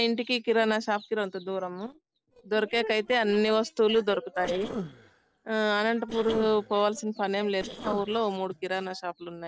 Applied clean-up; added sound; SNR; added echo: neural separator model SepFormer DNS4.